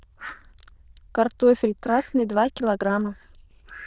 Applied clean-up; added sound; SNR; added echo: neural diffusion model UNIVERSE++.